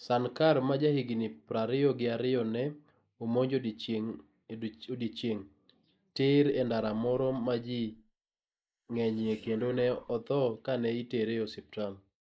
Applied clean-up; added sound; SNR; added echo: neural mask model Resemble Enhance denoiser.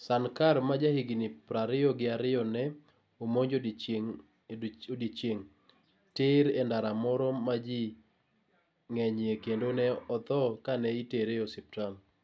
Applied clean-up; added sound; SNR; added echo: none; none; none; none.